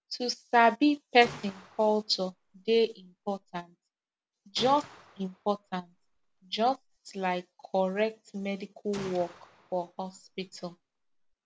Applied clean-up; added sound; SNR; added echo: none; Gunshot, gunfire; 19 dB; none.